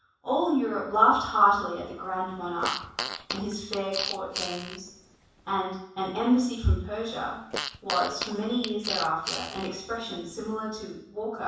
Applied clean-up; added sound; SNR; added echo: none; Fart; 8 dB; reverberation time 0.7 s.